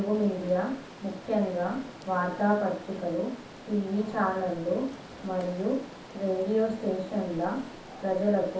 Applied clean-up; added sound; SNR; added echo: none; Stream; 16 dB; reverberation time 0.7 s.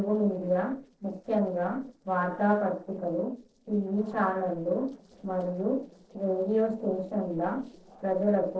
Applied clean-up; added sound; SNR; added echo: neural separator model SepFormer DNS4.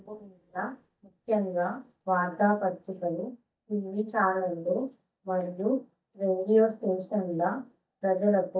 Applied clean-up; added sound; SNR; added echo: neural mask model DeepFilterNet 3.